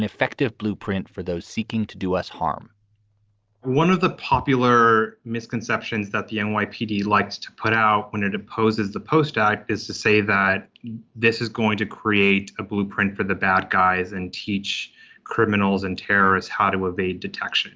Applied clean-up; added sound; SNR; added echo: none; none; none; none.